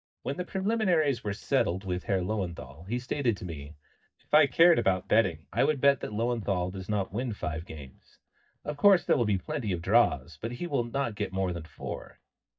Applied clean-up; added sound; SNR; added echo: neural mask model DeepFilterNet 3.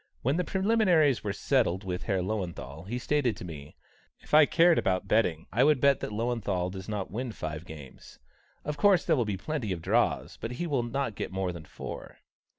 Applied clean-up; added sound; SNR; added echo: none; none; none; none.